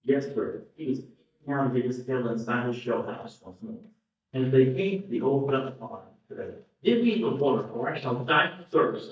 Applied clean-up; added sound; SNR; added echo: neural mask model DeepFilterNet 3.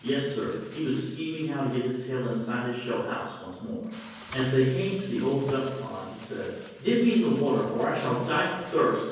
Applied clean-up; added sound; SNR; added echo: none; Frying (food); 19 dB; reverberation time 1.3 s.